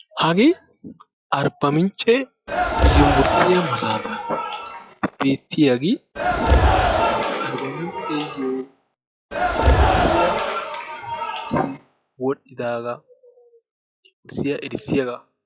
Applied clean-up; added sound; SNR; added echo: classical method log-MMSE.